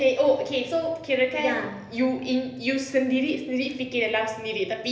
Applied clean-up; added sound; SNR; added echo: none; none; none; reverberation time 0.8 s.